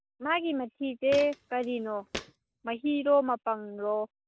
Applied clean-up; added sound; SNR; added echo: none; Walk, footsteps; 14 dB; none.